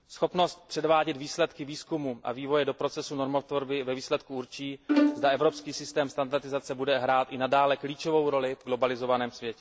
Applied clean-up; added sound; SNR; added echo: none; Bowed string instrument; 1 dB; none.